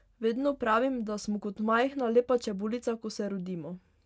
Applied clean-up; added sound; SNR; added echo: none; none; none; none.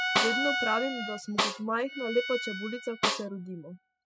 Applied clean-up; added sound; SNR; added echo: classical method spectral subtraction.